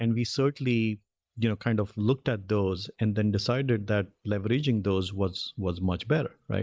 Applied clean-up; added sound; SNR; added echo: neural mask model Resemble Enhance denoiser.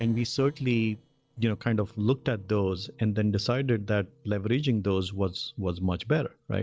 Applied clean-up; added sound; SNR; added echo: neural separator model SepFormer DNS4.